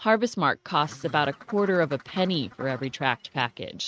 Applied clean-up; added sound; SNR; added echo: neural mask model RNNoise.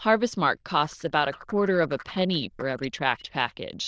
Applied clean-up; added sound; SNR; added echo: neural diffusion model UNIVERSE++.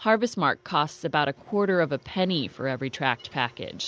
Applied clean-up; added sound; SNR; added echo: none; none; none; none.